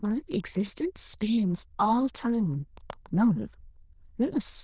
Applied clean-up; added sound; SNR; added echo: neural diffusion model UNIVERSE++.